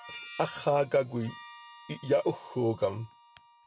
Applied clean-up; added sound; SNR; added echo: none; Harmonica; 18 dB; none.